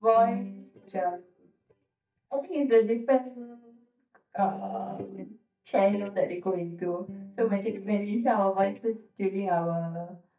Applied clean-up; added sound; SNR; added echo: neural mask model DeepFilterNet 3.